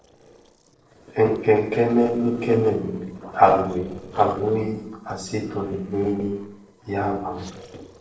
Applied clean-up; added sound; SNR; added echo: neural separator model SepFormer DNS4.